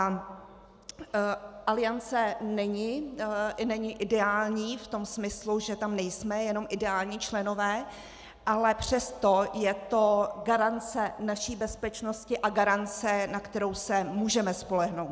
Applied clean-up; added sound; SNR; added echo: none; none; none; none.